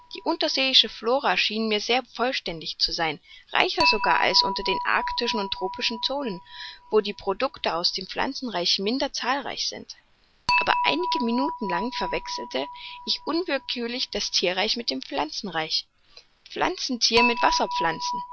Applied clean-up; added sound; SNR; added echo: none; Dishes, pots, and pans / Chink, clink; 6 dB; none.